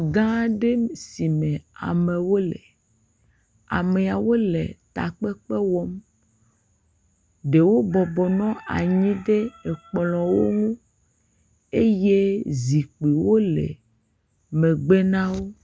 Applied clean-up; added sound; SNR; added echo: none; none; none; none.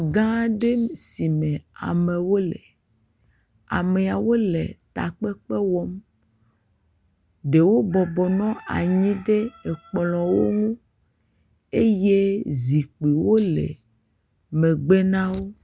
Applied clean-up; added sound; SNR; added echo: none; Rattle (instrument); 12 dB; none.